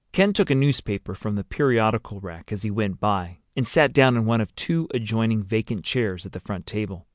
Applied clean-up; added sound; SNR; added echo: none; none; none; none.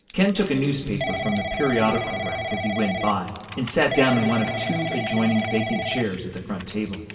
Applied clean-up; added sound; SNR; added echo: none; Telephone / Typing; 6 dB; reverberation time 2.3 s.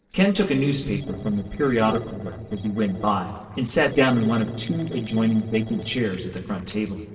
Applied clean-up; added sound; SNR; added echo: neural separator model SepFormer DNS4.